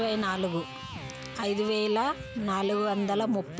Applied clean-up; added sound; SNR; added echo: none; Electric guitar; 12 dB; none.